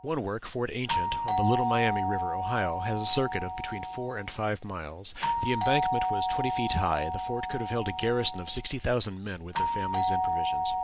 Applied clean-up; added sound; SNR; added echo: none; Doorbell; 0 dB; none.